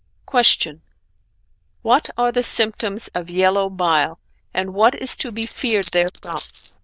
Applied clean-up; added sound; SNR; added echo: neural diffusion model UNIVERSE++.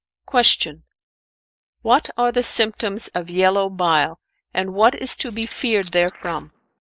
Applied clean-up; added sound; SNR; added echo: neural mask model Resemble Enhance denoiser.